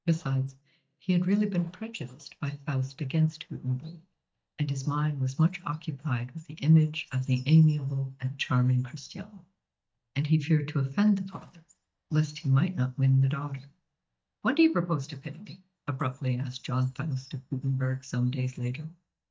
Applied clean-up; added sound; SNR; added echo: neural mask model DeepFilterNet 3.